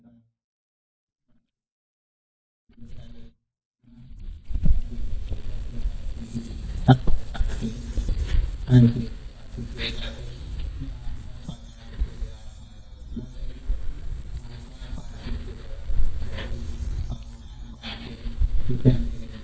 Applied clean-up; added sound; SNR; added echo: neural mask model DeepFilterNet 3.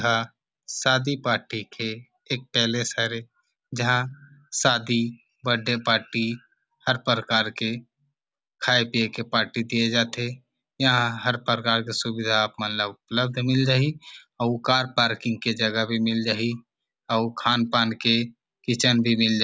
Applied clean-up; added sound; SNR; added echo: none; none; none; none.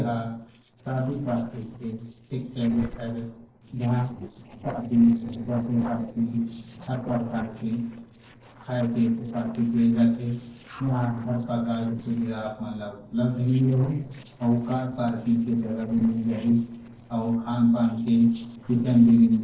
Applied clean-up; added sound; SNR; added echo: neural separator model SepFormer DNS4.